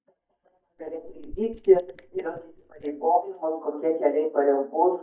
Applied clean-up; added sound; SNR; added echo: neural mask model DeepFilterNet 3.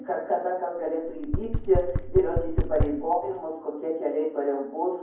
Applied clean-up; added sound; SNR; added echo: none; Knock; 1 dB; reverberation time 0.9 s.